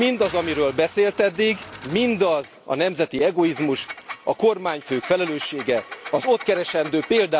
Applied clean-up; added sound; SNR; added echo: none; Engine; 17 dB; none.